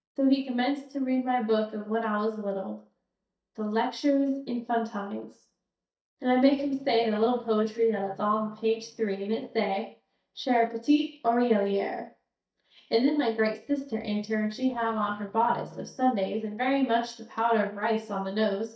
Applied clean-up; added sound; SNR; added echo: neural mask model DeepFilterNet 3.